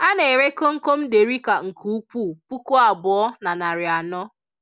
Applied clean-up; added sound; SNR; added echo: none; none; none; none.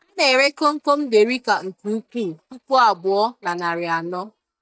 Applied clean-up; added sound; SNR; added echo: neural mask model DeepFilterNet 3.